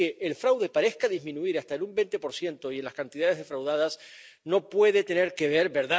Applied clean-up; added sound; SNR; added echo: none; none; none; none.